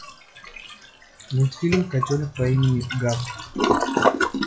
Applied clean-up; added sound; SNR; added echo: classical method log-MMSE.